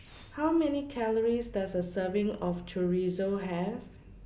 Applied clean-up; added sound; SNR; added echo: none; Animal; 9 dB; none.